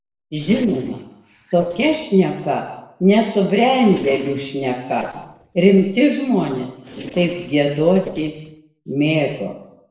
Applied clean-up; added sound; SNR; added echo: neural separator model SepFormer DNS4.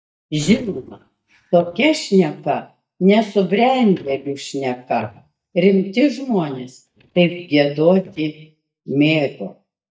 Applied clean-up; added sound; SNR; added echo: neural mask model DeepFilterNet 3.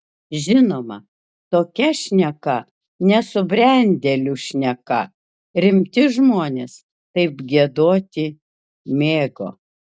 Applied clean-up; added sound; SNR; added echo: none; none; none; none.